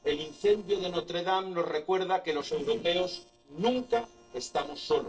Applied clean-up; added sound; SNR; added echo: neural separator model SepFormer DNS4.